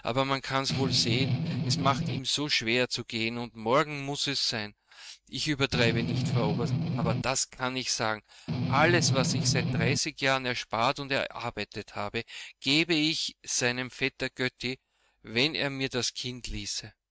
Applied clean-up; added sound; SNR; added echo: neural mask model RNNoise.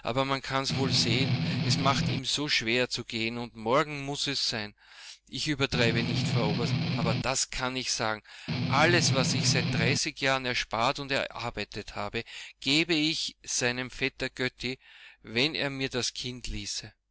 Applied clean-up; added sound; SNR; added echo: none; Strum; -2 dB; none.